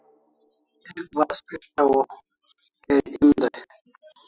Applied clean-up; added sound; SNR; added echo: classical method Wiener filter.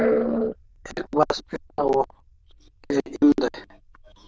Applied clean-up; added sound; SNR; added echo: neural diffusion model UNIVERSE++.